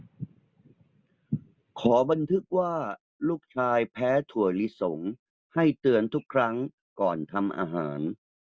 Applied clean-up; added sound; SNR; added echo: none; none; none; none.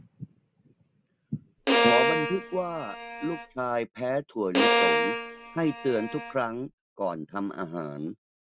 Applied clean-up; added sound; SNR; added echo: none; Bowed string instrument; -4 dB; none.